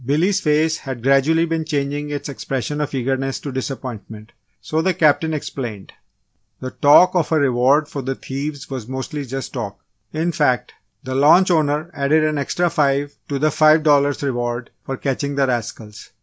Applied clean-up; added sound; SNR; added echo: none; none; none; none.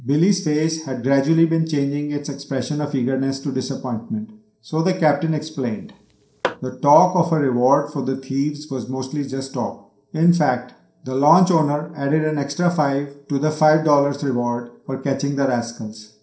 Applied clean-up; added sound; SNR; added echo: neural separator model SepFormer DNS4.